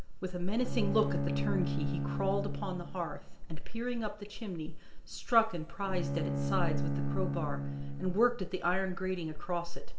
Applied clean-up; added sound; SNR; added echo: none; Bowed string instrument; 5 dB; reverberation time 1.4 s.